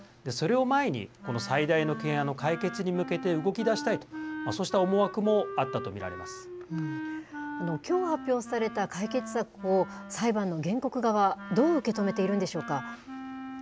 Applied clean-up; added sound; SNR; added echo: none; Wind instrument, woodwind instrument; 11 dB; none.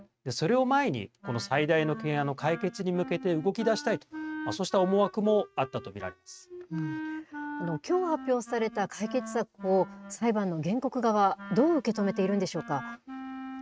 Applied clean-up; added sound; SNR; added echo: neural mask model RNNoise.